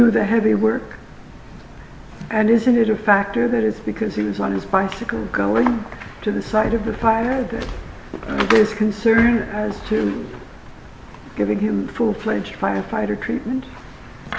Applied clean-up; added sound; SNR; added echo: none; none; none; none.